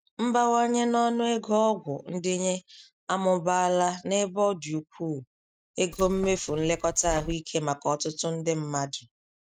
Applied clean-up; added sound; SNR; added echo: neural mask model RNNoise.